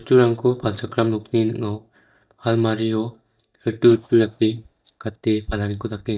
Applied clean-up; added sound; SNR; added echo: neural mask model DeepFilterNet 3.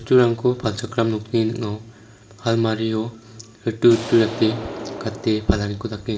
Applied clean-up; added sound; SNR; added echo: none; Explosion; 12 dB; reverberation time 1.4 s.